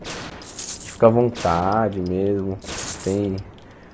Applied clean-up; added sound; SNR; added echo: none; Gunshot, gunfire + Rattle; 14 dB; none.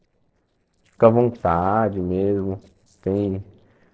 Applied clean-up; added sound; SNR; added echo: neural separator model SepFormer DNS4.